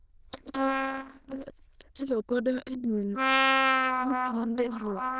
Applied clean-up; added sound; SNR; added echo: neural diffusion model UNIVERSE++.